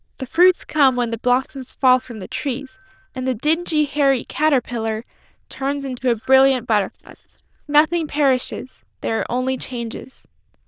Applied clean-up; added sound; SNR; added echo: neural diffusion model UNIVERSE++.